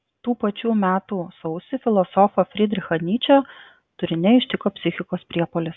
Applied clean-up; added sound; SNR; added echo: none; none; none; none.